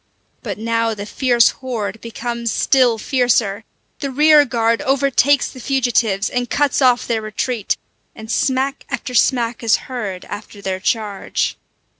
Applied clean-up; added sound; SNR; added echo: none; none; none; none.